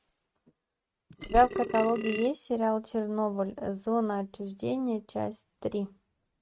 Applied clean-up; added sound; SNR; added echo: neural mask model RNNoise.